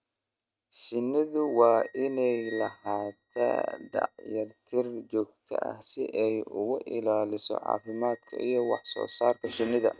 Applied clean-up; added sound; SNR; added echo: neural mask model RNNoise.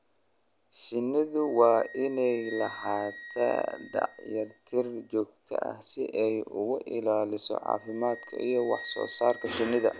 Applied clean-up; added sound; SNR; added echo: none; Wind instrument, woodwind instrument; 20 dB; none.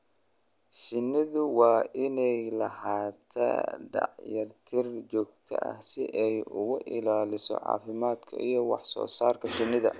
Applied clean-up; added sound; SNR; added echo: none; none; none; none.